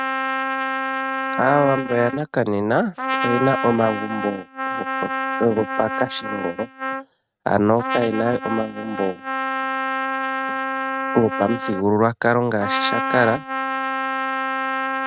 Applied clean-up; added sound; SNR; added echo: neural mask model RNNoise.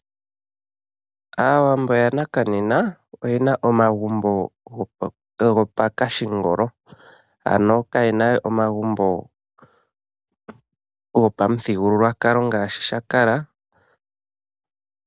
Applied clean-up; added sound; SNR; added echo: none; none; none; none.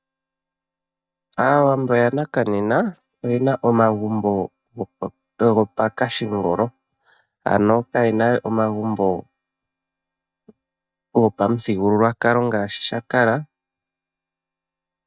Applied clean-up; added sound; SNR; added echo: neural mask model DeepFilterNet 3.